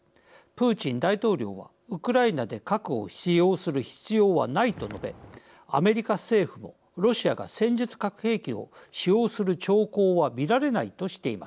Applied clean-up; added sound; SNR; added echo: none; Walk, footsteps; 18 dB; none.